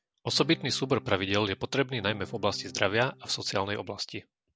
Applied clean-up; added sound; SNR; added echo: none; Acoustic guitar / Strum; 19 dB; none.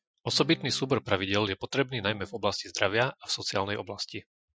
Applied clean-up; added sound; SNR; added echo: classical method Wiener filter.